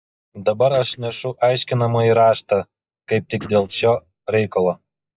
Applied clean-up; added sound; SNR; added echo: neural mask model DeepFilterNet 3.